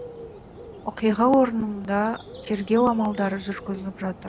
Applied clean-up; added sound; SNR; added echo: none; Bird; 17 dB; none.